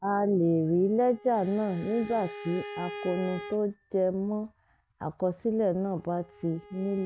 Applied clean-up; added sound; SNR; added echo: none; Bell / Doorbell + Bowed string instrument; 15 dB; none.